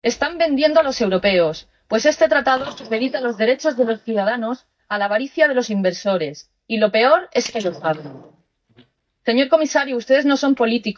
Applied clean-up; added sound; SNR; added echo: neural mask model DeepFilterNet 3.